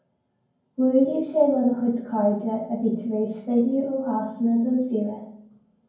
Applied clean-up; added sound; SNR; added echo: none; none; none; reverberation time 0.9 s.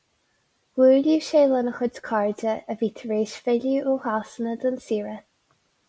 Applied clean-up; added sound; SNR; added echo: none; none; none; none.